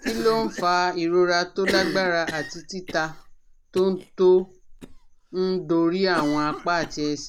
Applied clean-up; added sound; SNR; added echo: none; Cough; 12 dB; none.